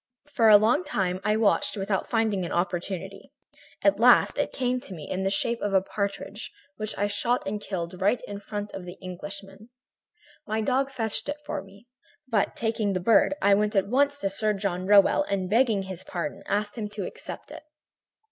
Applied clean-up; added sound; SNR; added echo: none; none; none; none.